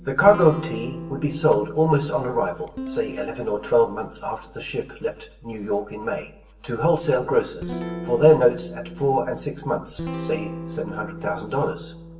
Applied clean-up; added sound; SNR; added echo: none; Guitar; 12 dB; reverberation time 1.0 s.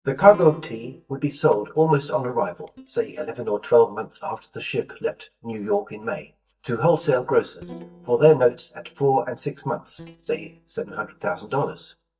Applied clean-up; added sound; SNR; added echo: neural mask model DeepFilterNet 3.